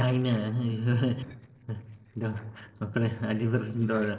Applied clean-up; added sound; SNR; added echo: neural separator model SepFormer DNS4.